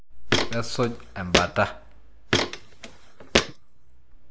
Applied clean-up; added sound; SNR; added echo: none; Walk, footsteps; -2 dB; none.